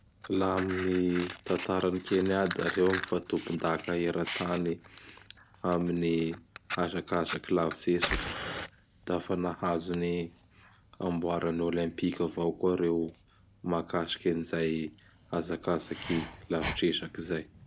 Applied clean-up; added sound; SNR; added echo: none; Fire; 11 dB; none.